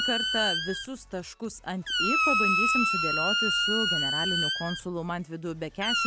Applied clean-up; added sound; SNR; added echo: none; Squeak; -5 dB; none.